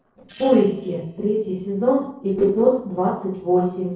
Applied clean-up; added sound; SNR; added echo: neural separator model SepFormer DNS4.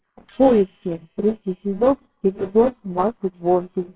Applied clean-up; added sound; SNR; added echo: neural separator model SepFormer WHAMR!.